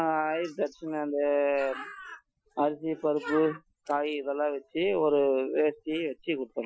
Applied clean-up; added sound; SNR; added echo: classical method Wiener filter.